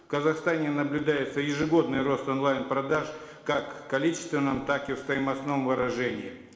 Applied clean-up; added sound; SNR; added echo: none; none; none; reverberation time 1.0 s.